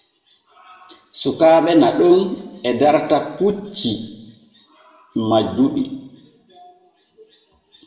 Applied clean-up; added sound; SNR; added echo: none; none; none; reverberation time 1.0 s.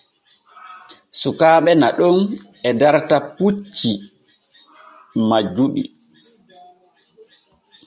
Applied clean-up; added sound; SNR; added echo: none; none; none; none.